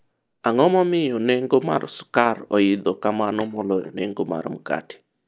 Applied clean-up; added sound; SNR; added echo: neural mask model DeepFilterNet 3.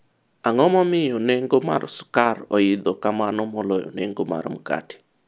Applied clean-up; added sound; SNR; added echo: none; none; none; none.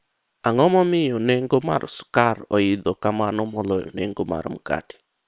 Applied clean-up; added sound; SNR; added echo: neural separator model SepFormer WHAM!.